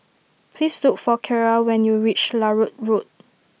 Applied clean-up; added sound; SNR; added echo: none; none; none; none.